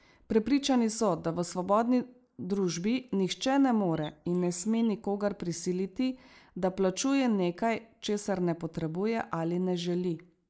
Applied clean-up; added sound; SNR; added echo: neural mask model Resemble Enhance denoiser.